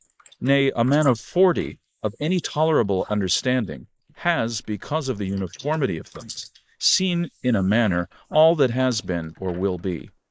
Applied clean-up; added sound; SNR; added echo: neural mask model Resemble Enhance denoiser.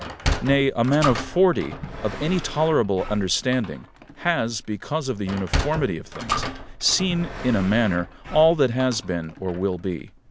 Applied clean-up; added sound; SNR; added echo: none; Sliding door; 8 dB; none.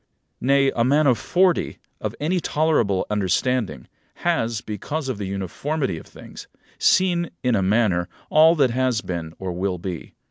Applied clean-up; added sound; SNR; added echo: none; none; none; none.